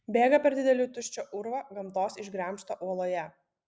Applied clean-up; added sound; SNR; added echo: none; none; none; none.